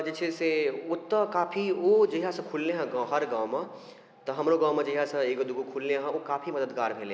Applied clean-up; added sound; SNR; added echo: none; none; none; none.